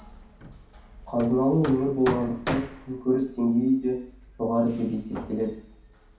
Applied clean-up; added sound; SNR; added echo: none; Hammer; 12 dB; reverberation time 0.6 s.